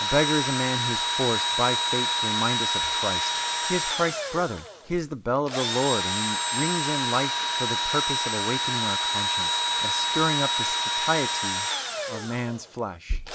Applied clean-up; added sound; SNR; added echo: none; Engine / Drill; -2 dB; none.